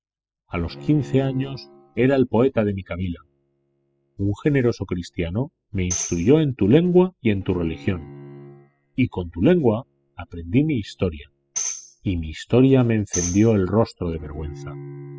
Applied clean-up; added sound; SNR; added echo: classical method spectral subtraction.